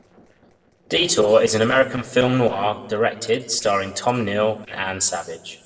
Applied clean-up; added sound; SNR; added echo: neural separator model SepFormer DNS4.